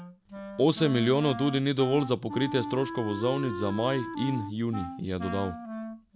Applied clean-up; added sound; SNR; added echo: none; Wind instrument, woodwind instrument; 9 dB; none.